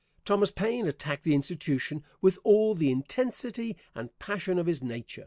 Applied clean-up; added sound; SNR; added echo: none; none; none; none.